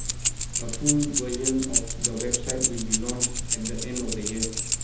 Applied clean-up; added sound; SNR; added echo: none; Keys jangling; -4 dB; reverberation time 1.2 s.